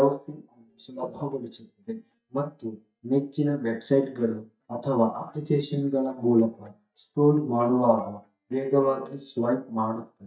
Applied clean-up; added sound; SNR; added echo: neural mask model DeepFilterNet 3.